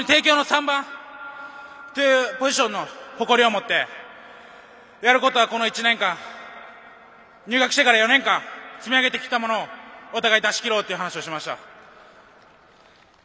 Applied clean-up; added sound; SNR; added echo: none; none; none; none.